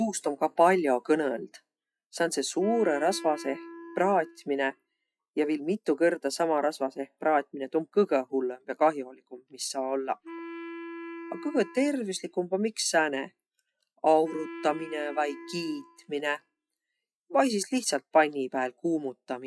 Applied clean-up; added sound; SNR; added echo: classical method log-MMSE.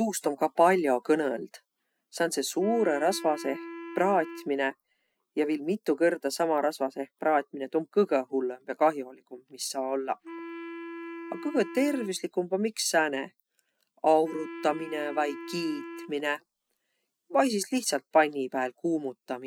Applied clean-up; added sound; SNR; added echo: none; Wind instrument, woodwind instrument; 13 dB; none.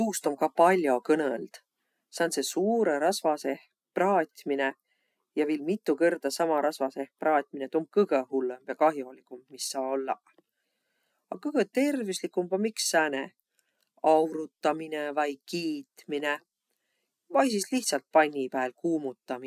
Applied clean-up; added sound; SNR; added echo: none; none; none; none.